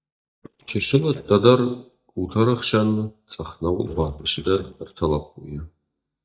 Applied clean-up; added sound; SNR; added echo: neural mask model DeepFilterNet 3.